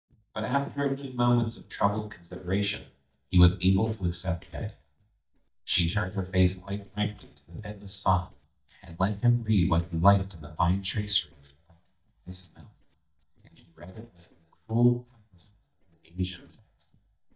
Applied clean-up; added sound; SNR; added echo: neural mask model DeepFilterNet 3.